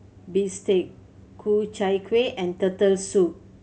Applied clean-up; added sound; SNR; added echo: none; none; none; none.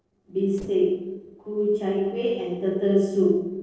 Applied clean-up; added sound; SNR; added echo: neural separator model SepFormer DNS4.